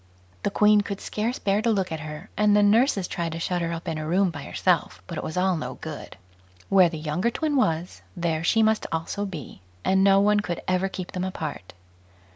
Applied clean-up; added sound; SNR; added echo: none; none; none; none.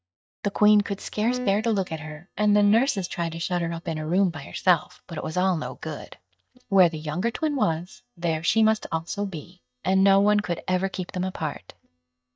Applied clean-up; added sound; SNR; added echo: neural mask model DeepFilterNet 3.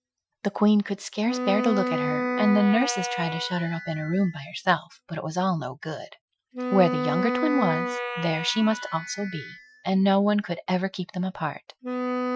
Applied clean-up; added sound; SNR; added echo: classical method Wiener filter.